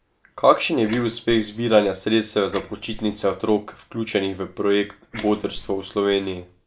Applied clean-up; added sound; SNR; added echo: neural mask model Resemble Enhance denoiser.